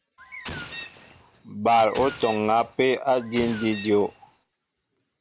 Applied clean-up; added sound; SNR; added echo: none; Bird + Explosion; 15 dB; none.